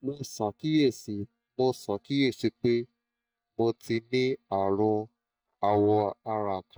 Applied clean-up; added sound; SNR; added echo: neural mask model DeepFilterNet 3.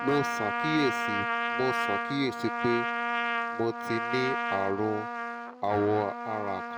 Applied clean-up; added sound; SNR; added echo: none; Trumpet; 1 dB; none.